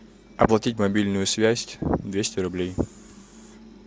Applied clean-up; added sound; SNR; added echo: none; none; none; none.